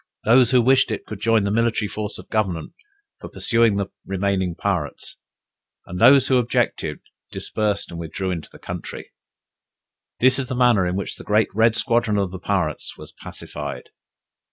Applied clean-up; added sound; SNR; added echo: none; none; none; none.